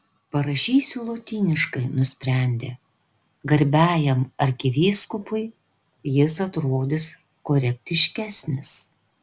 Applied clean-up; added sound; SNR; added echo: none; none; none; none.